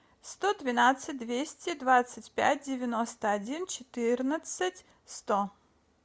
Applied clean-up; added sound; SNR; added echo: none; none; none; none.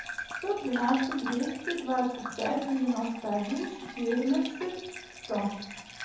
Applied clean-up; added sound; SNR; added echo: none; Bathtub (filling or washing) / Gurgling; 10 dB; reverberation time 0.9 s.